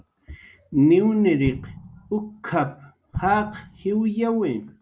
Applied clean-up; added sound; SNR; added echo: none; Explosion; 14 dB; none.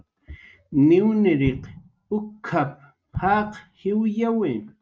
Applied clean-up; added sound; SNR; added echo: neural mask model RNNoise.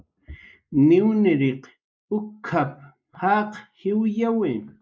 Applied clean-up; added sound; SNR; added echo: neural mask model Resemble Enhance denoiser.